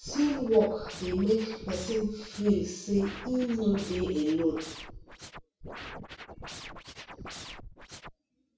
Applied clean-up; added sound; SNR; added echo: none; Scratching (performance technique); 13 dB; reverberation time 0.6 s.